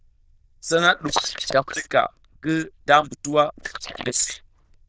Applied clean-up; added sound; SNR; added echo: neural diffusion model UNIVERSE++.